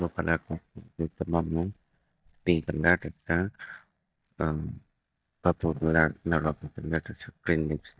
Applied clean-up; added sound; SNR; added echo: neural mask model DeepFilterNet 3.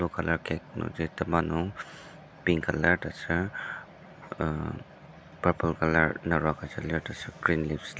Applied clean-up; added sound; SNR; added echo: none; none; none; none.